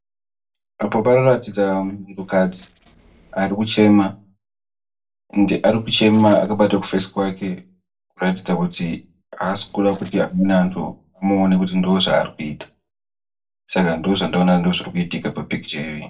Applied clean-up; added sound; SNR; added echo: neural separator model SepFormer DNS4.